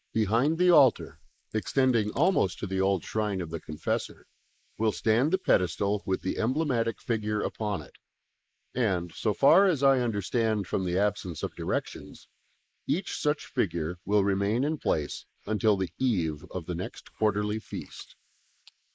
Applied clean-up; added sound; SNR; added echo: neural mask model Resemble Enhance denoiser.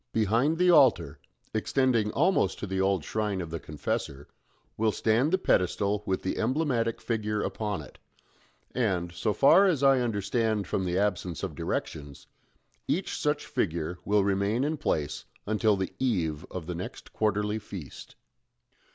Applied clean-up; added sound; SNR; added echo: none; none; none; none.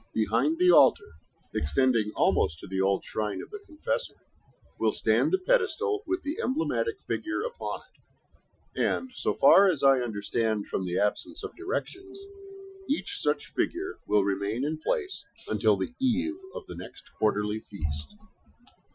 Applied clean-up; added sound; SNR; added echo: classical method Wiener filter.